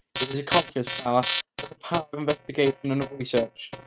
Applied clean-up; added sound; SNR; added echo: neural mask model RNNoise.